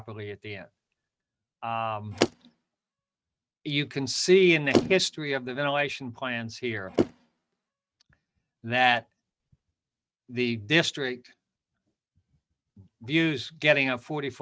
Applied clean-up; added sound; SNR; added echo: neural mask model RNNoise.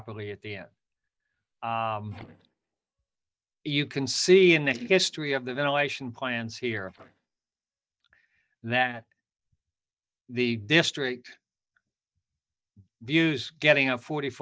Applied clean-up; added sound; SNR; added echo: neural mask model DeepFilterNet 3.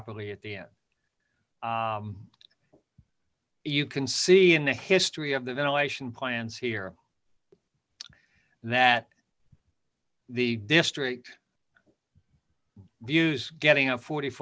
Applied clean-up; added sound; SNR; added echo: none; none; none; none.